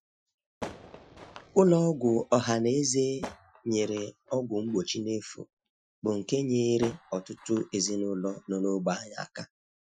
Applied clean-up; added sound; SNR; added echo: classical method Wiener filter.